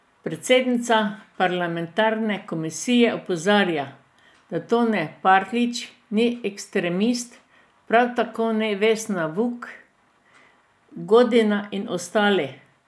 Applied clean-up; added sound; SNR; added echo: none; none; none; none.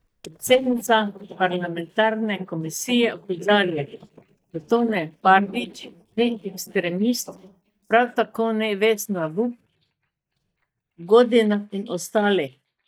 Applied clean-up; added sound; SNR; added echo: neural mask model DeepFilterNet 3.